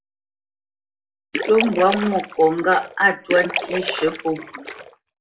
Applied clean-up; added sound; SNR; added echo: none; Splash, splatter; 7 dB; reverberation time 0.2 s.